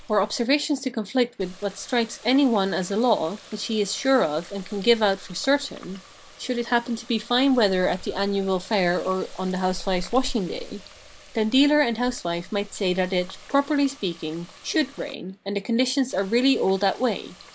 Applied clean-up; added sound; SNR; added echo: none; Water tap, faucet; 17 dB; none.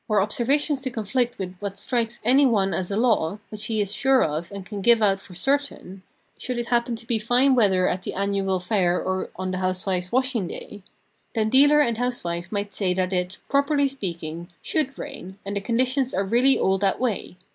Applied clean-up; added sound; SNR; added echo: none; none; none; none.